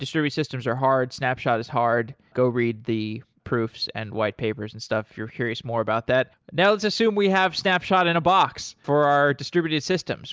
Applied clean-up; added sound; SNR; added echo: none; none; none; none.